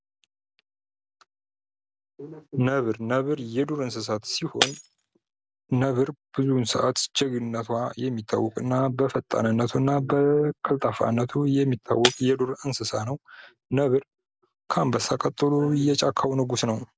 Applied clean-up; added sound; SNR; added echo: none; Shatter; 10 dB; none.